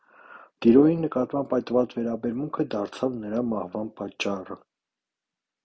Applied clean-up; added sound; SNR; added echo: none; none; none; none.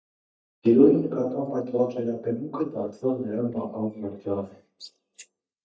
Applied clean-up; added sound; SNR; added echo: neural mask model DeepFilterNet 3.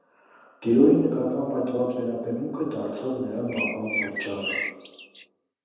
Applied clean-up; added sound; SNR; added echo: none; Bird; 6 dB; reverberation time 1.1 s.